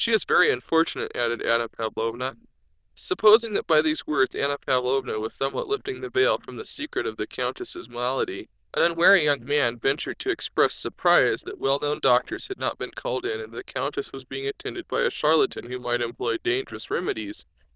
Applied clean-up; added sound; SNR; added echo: neural diffusion model UNIVERSE++.